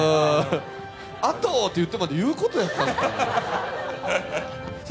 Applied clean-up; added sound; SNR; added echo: none; none; none; none.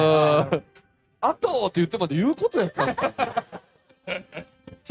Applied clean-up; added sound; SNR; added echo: neural mask model RNNoise.